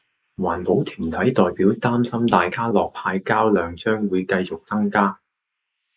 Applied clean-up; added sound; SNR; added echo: neural mask model Resemble Enhance denoiser.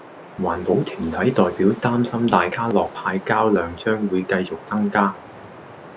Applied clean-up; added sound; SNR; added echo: none; Wind; 18 dB; none.